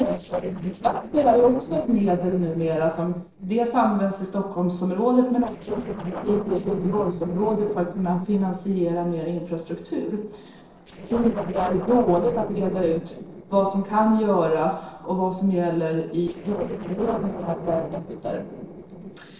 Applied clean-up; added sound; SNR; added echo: neural separator model SepFormer DNS4.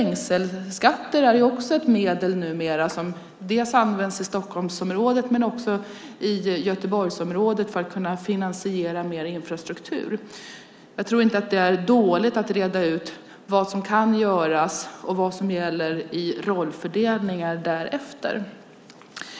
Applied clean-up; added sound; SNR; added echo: none; none; none; none.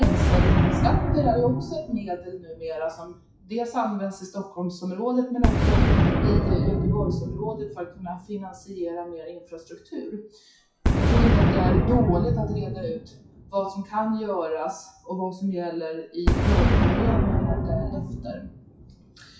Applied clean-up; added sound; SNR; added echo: classical method WPE with log-MMSE.